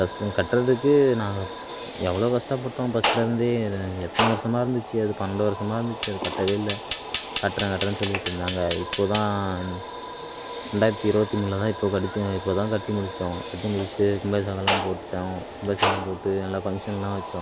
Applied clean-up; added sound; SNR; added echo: none; Fire; 5 dB; none.